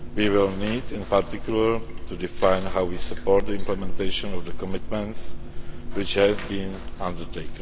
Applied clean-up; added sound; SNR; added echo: none; Chewing, mastication; 0 dB; none.